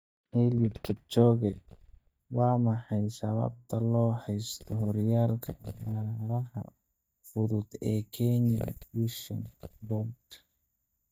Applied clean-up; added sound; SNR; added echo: neural mask model DeepFilterNet 3.